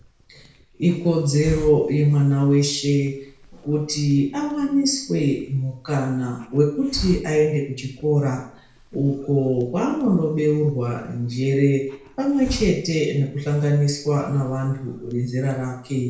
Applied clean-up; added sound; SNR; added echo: none; Hiss; 18 dB; reverberation time 0.5 s.